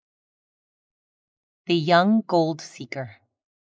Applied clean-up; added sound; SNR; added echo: neural mask model Resemble Enhance denoiser.